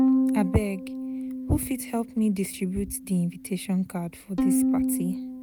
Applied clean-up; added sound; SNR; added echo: none; Bowed string instrument; 0 dB; none.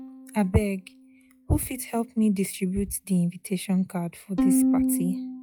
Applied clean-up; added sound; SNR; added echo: classical method log-MMSE.